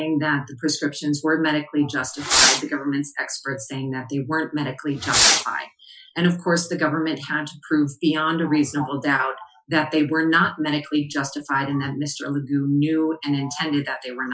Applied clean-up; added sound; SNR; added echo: classical method Wiener filter.